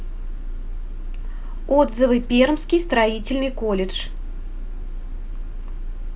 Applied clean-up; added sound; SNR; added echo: none; none; none; none.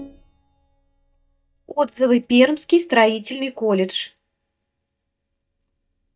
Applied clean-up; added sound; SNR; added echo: neural mask model DeepFilterNet 3.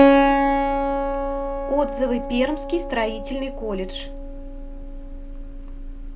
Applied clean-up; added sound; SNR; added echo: none; Keyboard (musical); -4 dB; none.